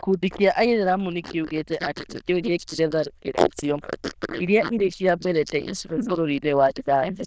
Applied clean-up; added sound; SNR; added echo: neural diffusion model UNIVERSE++.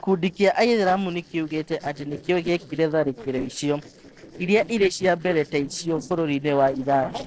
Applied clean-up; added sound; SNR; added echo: neural separator model SepFormer DNS4.